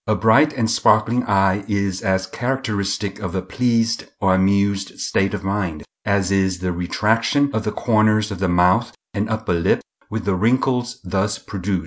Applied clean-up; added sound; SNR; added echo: none; none; none; none.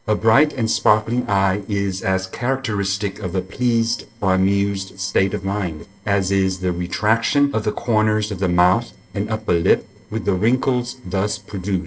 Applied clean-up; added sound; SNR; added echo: neural separator model SepFormer DNS4.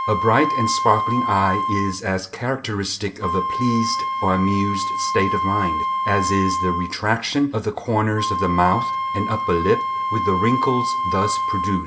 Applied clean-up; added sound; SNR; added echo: none; Wind instrument, woodwind instrument; 2 dB; reverberation time 0.3 s.